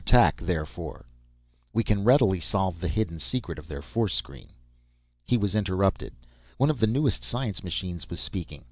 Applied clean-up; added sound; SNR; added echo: none; none; none; none.